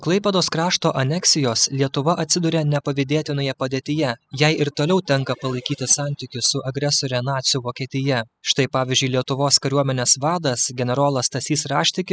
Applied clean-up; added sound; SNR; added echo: classical method spectral subtraction.